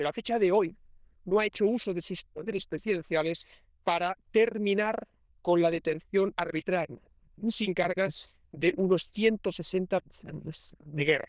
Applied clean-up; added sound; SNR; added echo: neural diffusion model UNIVERSE++.